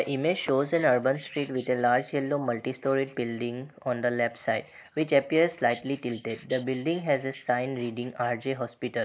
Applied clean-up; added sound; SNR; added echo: neural mask model Resemble Enhance denoiser.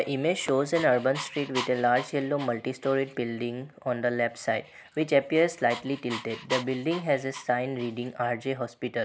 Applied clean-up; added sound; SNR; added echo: none; Dog; 15 dB; none.